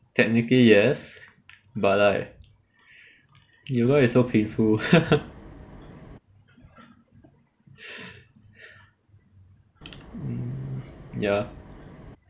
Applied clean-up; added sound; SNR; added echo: none; Wind; 19 dB; none.